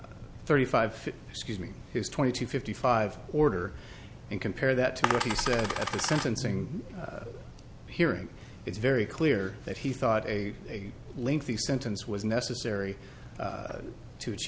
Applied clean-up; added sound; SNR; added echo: none; Coin (dropping); 2 dB; none.